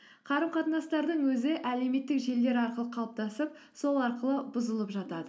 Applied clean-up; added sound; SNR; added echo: none; none; none; none.